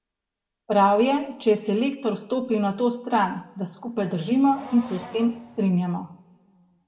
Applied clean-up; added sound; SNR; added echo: none; Race car, auto racing / Accelerating, revving, vroom; 20 dB; reverberation time 0.8 s.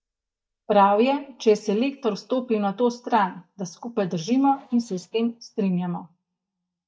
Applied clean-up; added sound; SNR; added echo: neural mask model DeepFilterNet 3.